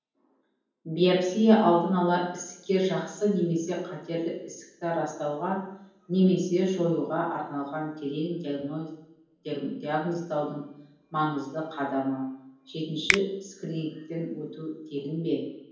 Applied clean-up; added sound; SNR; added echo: none; Finger snapping; 6 dB; reverberation time 0.9 s.